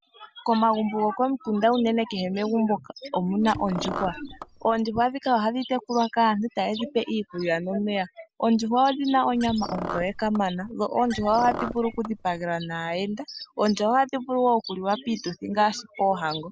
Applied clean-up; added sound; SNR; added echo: none; Car; 11 dB; none.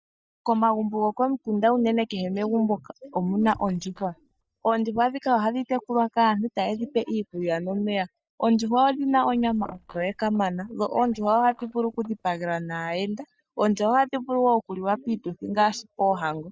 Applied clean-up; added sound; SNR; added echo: neural mask model DeepFilterNet 3.